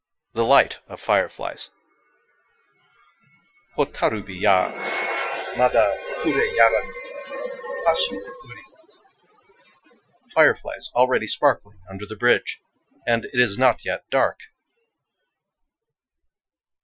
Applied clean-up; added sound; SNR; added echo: classical method Wiener filter.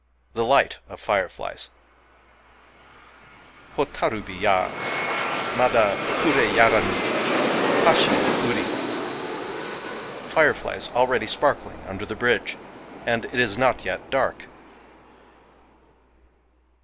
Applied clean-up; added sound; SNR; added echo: none; Aircraft; 3 dB; none.